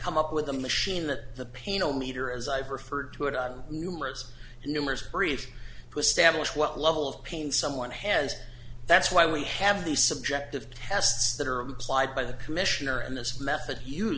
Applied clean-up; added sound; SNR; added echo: none; none; none; none.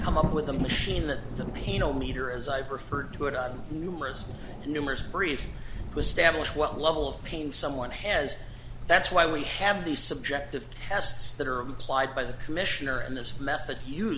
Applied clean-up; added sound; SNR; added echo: none; Thunder / Rain; 8 dB; none.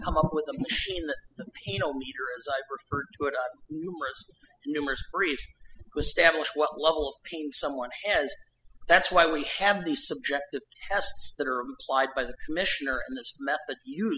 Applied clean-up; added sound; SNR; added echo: classical method spectral subtraction.